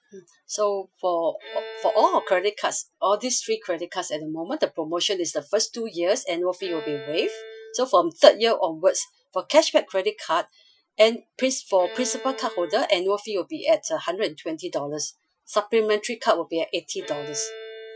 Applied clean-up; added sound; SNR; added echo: classical method Wiener filter.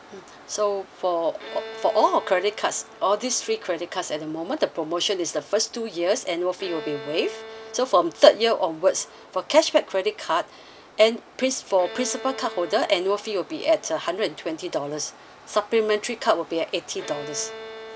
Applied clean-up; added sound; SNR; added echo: none; Bowed string instrument; 18 dB; none.